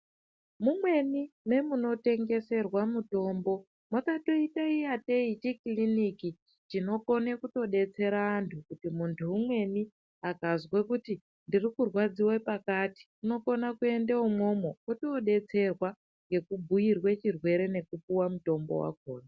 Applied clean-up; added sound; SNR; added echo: none; none; none; none.